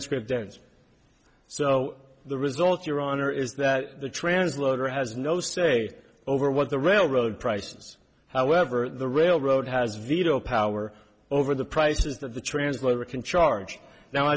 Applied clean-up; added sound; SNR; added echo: none; none; none; none.